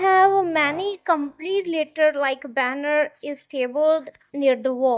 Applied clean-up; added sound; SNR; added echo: neural mask model DeepFilterNet 3.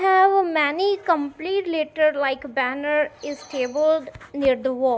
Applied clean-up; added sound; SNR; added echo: none; none; none; none.